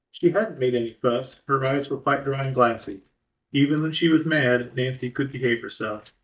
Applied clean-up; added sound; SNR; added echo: neural mask model DeepFilterNet 3.